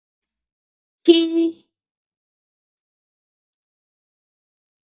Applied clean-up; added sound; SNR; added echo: neural mask model DeepFilterNet 3.